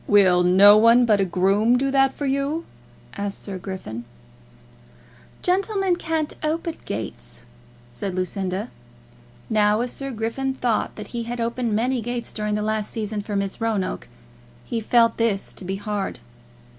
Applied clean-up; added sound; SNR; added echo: none; none; none; none.